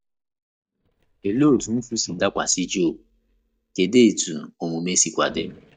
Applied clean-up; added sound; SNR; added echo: neural mask model DeepFilterNet 3.